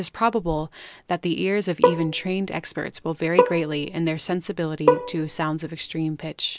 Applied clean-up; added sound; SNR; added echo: none; Bowed string instrument; 0 dB; none.